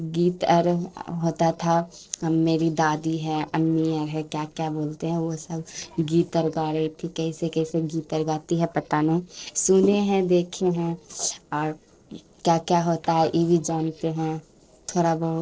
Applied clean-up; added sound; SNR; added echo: neural separator model SepFormer DNS4.